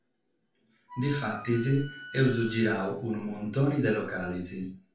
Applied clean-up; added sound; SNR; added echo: none; Wind instrument, woodwind instrument; 16 dB; reverberation time 0.3 s.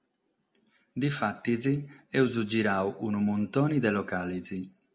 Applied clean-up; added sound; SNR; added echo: none; none; none; none.